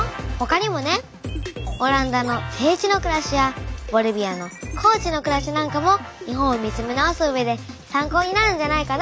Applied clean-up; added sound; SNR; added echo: none; none; none; none.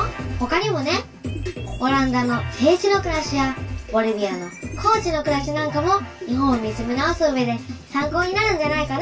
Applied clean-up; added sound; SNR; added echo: none; none; none; reverberation time 0.1 s.